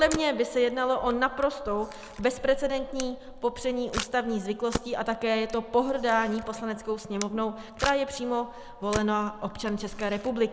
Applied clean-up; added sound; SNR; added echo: none; Camera; 12 dB; none.